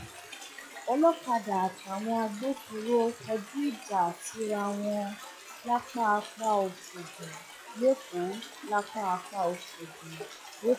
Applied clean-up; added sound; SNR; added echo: classical method log-MMSE.